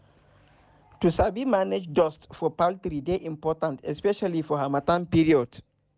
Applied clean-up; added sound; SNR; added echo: none; none; none; none.